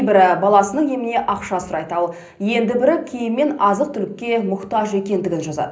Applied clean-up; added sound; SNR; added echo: none; none; none; reverberation time 0.5 s.